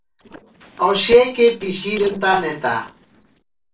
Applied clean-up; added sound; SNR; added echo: neural separator model SepFormer DNS4.